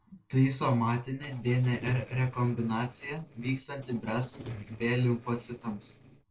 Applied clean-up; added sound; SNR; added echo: neural separator model SepFormer DNS4.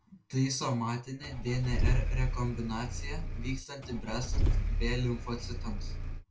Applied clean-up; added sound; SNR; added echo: none; Engine starting / Car; -4 dB; reverberation time 0.2 s.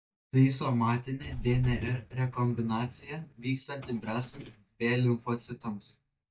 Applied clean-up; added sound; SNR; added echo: neural mask model DeepFilterNet 3.